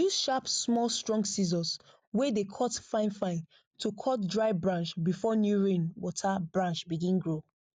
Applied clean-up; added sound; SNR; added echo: none; none; none; none.